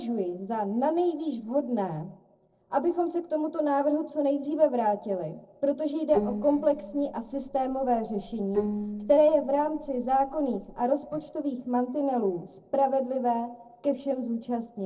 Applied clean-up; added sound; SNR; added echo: neural separator model SepFormer DNS4.